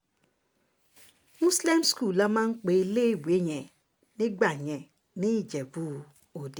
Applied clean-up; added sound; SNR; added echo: none; none; none; none.